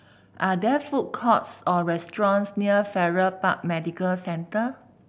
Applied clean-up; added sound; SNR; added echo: none; none; none; none.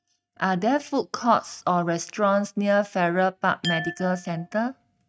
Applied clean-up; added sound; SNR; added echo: neural mask model RNNoise.